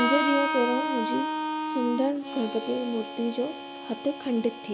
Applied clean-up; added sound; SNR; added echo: none; Harmonica; 3 dB; none.